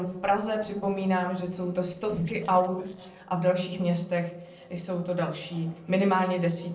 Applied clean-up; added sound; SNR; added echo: neural separator model SepFormer DNS4.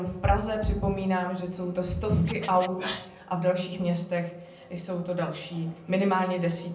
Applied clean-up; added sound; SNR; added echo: none; Scratching (performance technique); 14 dB; reverberation time 0.6 s.